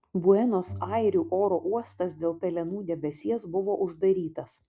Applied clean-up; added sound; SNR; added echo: none; Bowed string instrument; 20 dB; none.